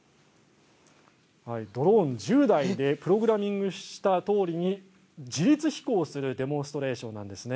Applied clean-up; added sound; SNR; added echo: none; none; none; none.